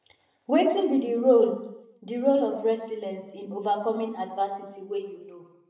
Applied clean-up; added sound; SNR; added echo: none; none; none; reverberation time 0.8 s.